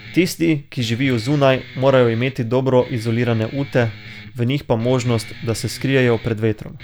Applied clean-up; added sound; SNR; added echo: none; Guitar; 19 dB; none.